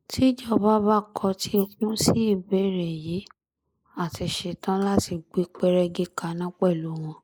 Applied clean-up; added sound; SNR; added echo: neural mask model Resemble Enhance denoiser.